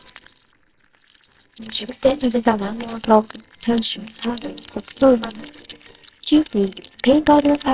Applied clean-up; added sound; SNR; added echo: neural separator model SepFormer WHAMR!.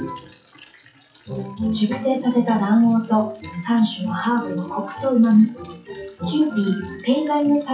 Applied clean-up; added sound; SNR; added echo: classical method WPE with log-MMSE.